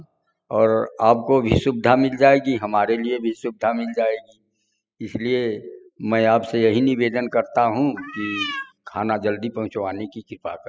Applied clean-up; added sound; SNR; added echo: classical method spectral subtraction.